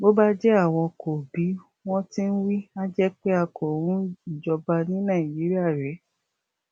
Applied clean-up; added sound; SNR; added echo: none; none; none; none.